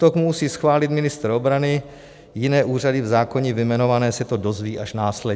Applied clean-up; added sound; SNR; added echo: none; none; none; none.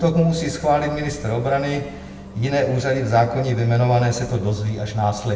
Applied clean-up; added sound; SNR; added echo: none; Bus; 17 dB; reverberation time 1.0 s.